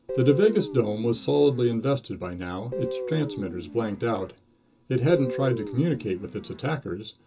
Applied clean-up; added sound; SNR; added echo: none; Guitar; 9 dB; reverberation time 0.2 s.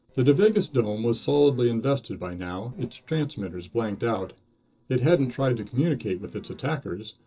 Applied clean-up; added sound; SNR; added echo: neural separator model SepFormer DNS4.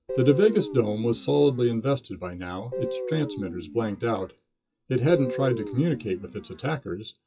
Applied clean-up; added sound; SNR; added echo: classical method WPE with log-MMSE.